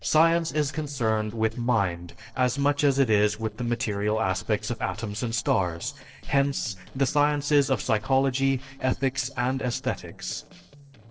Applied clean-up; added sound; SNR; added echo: neural separator model SepFormer DNS4.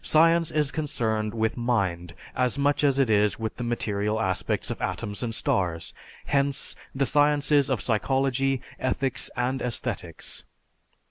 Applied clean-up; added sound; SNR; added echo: none; none; none; none.